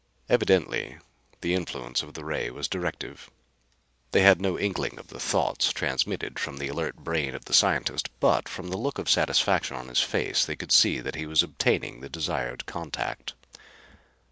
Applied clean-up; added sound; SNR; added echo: none; none; none; none.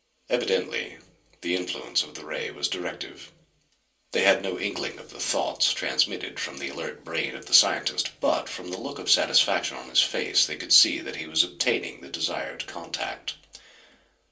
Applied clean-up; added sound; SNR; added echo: none; none; none; reverberation time 0.3 s.